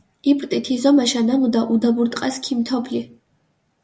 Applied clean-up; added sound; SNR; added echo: none; none; none; none.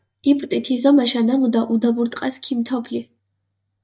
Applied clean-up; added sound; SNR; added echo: neural mask model DeepFilterNet 3.